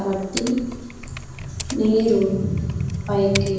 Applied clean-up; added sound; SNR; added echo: none; Typing; 13 dB; reverberation time 1.0 s.